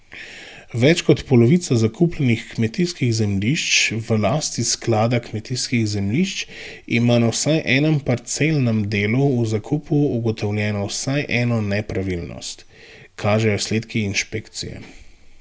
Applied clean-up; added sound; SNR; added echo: none; none; none; none.